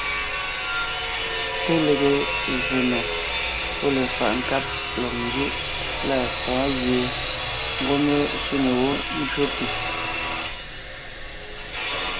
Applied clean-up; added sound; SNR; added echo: none; Sawing; 0 dB; none.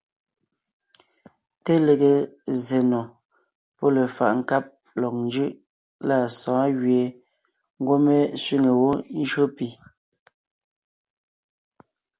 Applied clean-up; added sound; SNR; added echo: none; none; none; none.